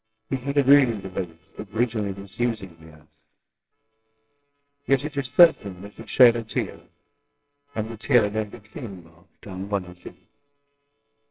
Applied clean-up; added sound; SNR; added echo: neural separator model SepFormer WHAMR!.